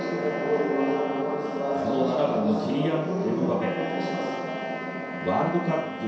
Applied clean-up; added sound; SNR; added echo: none; Wind instrument, woodwind instrument; 11 dB; reverberation time 0.7 s.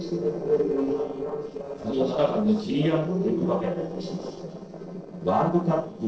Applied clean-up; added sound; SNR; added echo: neural separator model SepFormer DNS4.